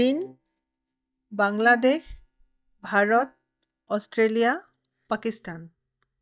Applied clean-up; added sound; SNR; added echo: neural mask model DeepFilterNet 3.